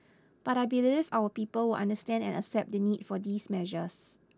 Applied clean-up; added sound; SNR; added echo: none; none; none; none.